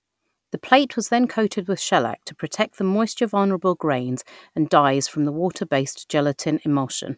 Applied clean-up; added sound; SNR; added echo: none; none; none; none.